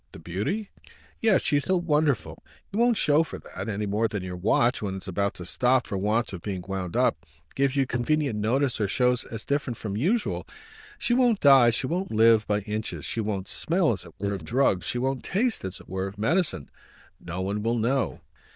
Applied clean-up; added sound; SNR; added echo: neural diffusion model UNIVERSE++.